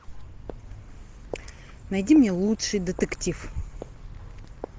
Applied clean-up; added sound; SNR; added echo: none; none; none; none.